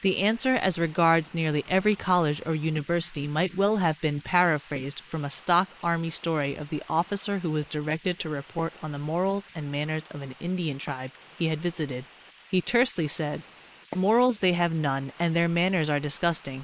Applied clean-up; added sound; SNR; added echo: neural mask model Resemble Enhance denoiser.